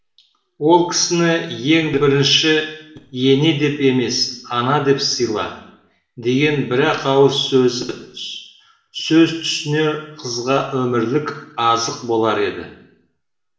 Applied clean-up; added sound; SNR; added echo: none; none; none; reverberation time 0.7 s.